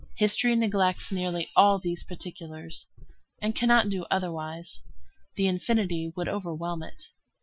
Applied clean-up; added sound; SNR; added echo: classical method Wiener filter.